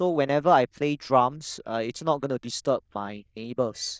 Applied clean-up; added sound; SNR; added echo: neural diffusion model UNIVERSE++.